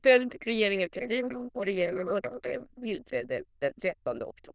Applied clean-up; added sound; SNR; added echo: neural diffusion model UNIVERSE++.